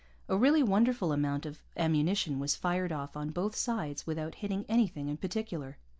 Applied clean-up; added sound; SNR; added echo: none; none; none; none.